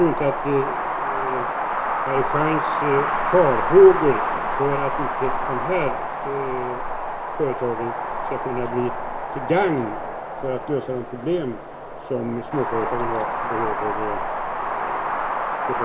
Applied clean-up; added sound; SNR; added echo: none; Wind; 2 dB; reverberation time 1.7 s.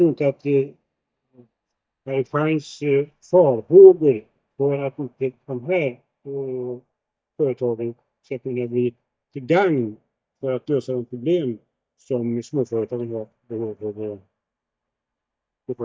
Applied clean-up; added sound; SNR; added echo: neural mask model DeepFilterNet 3.